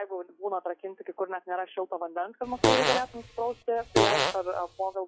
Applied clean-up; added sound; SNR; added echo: classical method log-MMSE.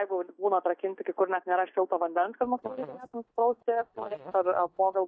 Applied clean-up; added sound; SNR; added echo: neural mask model DeepFilterNet 3.